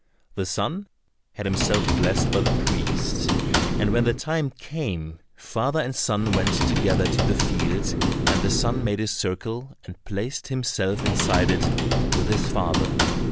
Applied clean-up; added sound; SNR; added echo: none; Computer keyboard; -2 dB; none.